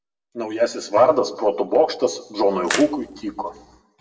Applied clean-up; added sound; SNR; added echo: none; Splash, splatter; 10 dB; reverberation time 0.7 s.